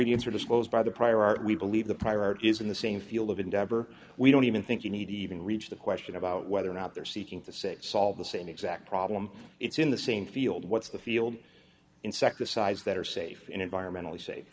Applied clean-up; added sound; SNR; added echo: none; none; none; none.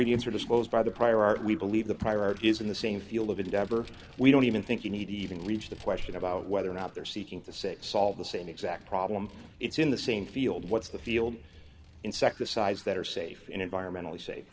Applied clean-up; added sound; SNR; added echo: none; Vehicle + Alarm / Insect; 19 dB; none.